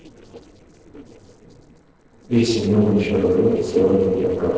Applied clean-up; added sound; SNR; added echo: neural separator model SepFormer DNS4.